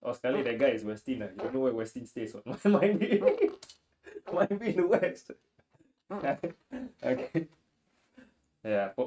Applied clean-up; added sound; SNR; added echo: neural mask model RNNoise.